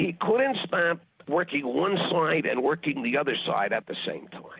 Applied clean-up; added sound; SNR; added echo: none; none; none; none.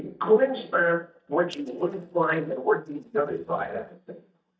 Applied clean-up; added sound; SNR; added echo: neural mask model DeepFilterNet 3.